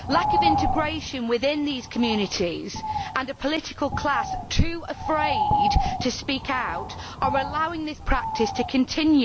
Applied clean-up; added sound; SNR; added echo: none; Bird; 3 dB; none.